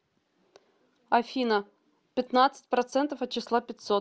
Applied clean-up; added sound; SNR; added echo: none; none; none; none.